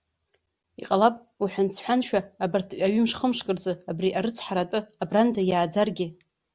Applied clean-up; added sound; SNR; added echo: none; none; none; none.